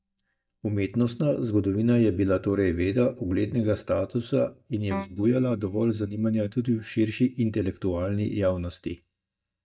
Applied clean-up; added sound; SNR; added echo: neural mask model DeepFilterNet 3.